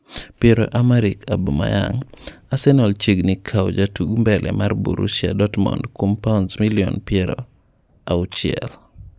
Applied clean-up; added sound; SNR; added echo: none; none; none; none.